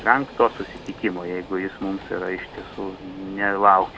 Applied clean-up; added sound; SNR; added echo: none; Train; 17 dB; none.